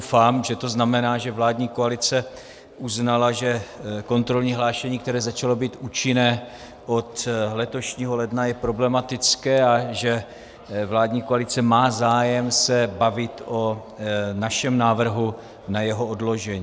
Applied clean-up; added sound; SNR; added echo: none; none; none; none.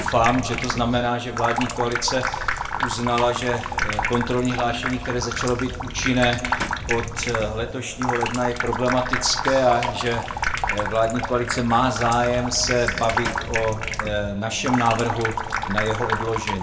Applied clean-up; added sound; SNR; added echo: none; Sink (filling or washing) / Water tap, faucet; 4 dB; reverberation time 1.9 s.